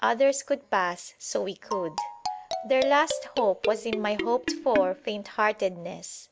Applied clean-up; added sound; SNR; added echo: none; Marimba, xylophone; 7 dB; none.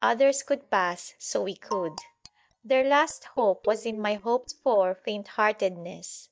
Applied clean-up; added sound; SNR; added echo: neural mask model DeepFilterNet 3.